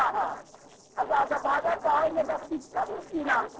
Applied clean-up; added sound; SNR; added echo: neural separator model SepFormer DNS4.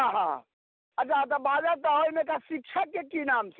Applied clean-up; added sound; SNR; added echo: none; none; none; none.